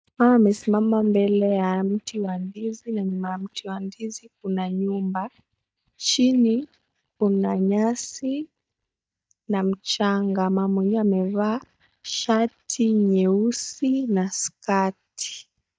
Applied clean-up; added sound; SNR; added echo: neural mask model DeepFilterNet 3.